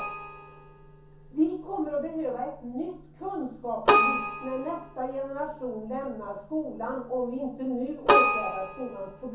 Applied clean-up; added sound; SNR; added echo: none; Keyboard (musical); -3 dB; reverberation time 0.6 s.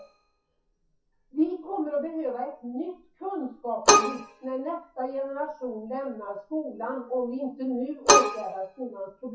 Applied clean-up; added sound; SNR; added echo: classical method WPE with log-MMSE.